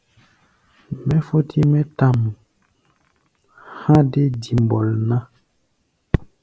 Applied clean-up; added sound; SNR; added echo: none; none; none; none.